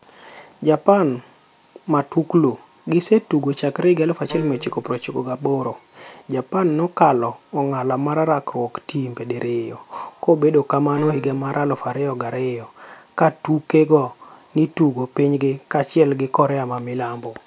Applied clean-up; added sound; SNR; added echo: none; Wind instrument, woodwind instrument; 14 dB; none.